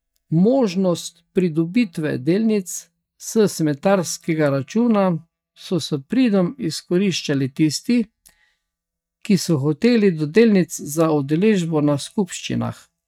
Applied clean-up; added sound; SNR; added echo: neural mask model DeepFilterNet 3.